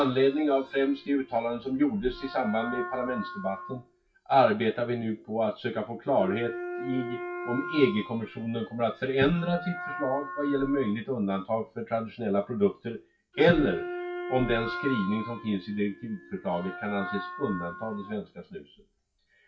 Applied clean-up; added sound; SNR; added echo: classical method WPE with log-MMSE.